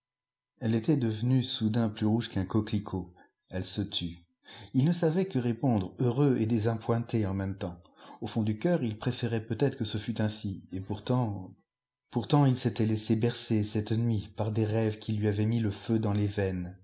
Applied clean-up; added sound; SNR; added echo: none; none; none; none.